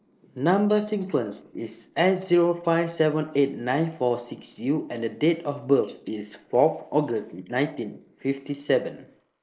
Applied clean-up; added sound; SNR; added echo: neural mask model Resemble Enhance denoiser.